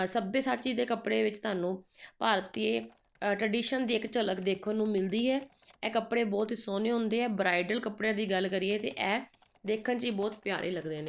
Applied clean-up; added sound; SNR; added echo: neural separator model SepFormer DNS4.